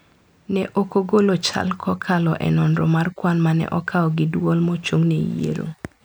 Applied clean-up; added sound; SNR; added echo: none; none; none; none.